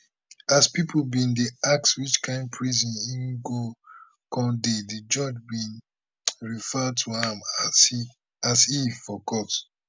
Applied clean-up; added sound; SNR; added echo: none; none; none; none.